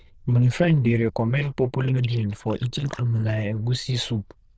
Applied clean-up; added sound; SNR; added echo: neural diffusion model UNIVERSE++.